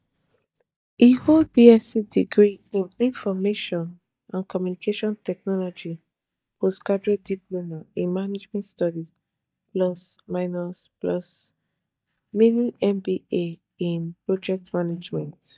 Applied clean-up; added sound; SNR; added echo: neural mask model DeepFilterNet 3.